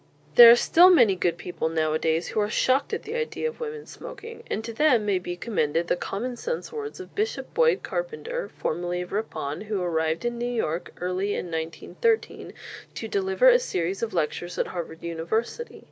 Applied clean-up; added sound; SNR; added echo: none; none; none; none.